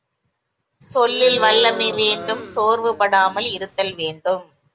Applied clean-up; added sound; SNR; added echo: none; Crowd; 10 dB; none.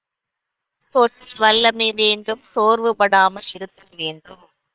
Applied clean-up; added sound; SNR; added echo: neural separator model SepFormer WHAM!.